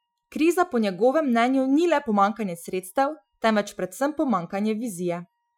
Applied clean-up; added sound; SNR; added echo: classical method Wiener filter.